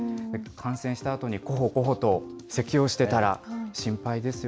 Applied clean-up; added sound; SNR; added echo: none; none; none; none.